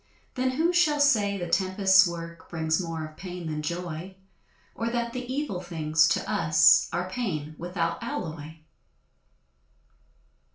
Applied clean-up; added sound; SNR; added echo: none; none; none; reverberation time 0.3 s.